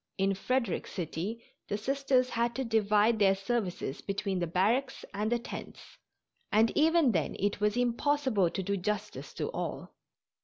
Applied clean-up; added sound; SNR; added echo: none; none; none; none.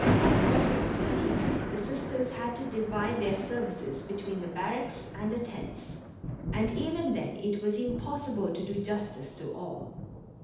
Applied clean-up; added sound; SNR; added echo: none; Thunder; -1 dB; reverberation time 0.8 s.